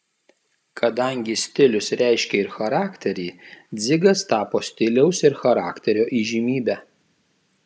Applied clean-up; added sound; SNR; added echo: none; none; none; none.